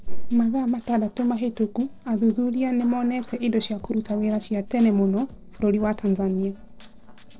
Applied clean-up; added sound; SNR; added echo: neural separator model SepFormer DNS4.